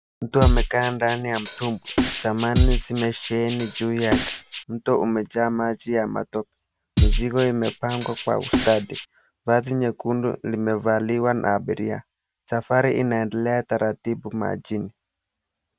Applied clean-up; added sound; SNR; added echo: none; Drum kit; -1 dB; none.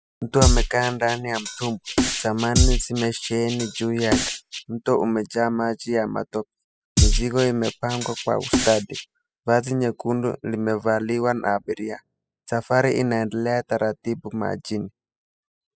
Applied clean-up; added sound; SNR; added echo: classical method spectral subtraction.